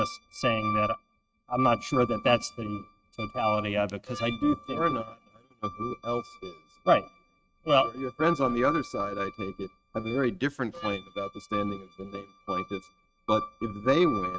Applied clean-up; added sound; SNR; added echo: neural mask model RNNoise.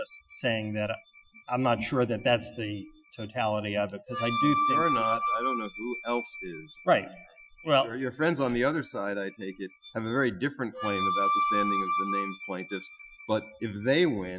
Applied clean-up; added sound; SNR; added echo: classical method Wiener filter.